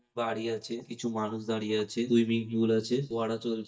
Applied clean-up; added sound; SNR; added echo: neural mask model DeepFilterNet 3.